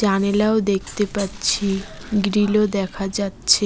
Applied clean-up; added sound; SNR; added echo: none; Fire; 19 dB; none.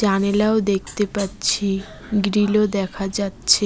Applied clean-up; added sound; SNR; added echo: none; none; none; none.